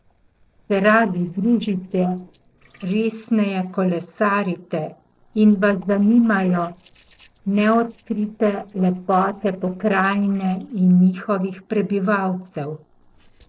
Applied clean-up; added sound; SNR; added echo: neural separator model SepFormer DNS4.